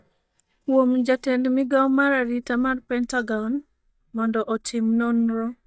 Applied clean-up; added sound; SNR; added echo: neural mask model DeepFilterNet 3.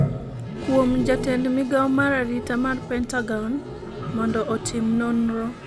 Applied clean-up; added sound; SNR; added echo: none; Toilet flush; 7 dB; none.